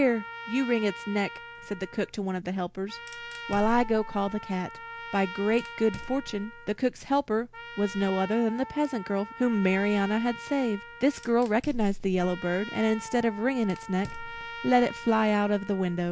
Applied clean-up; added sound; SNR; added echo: none; Fire + Trumpet; 12 dB; none.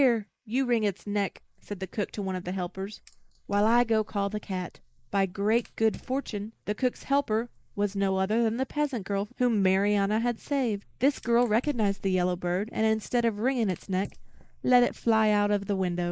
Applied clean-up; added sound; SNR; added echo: neural mask model Resemble Enhance denoiser.